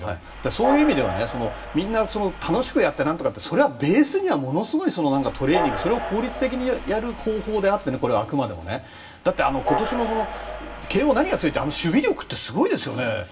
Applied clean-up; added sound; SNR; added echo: none; Train; 9 dB; reverberation time 0.1 s.